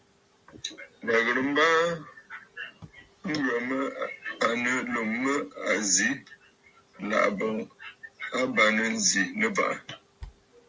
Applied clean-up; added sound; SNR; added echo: none; none; none; none.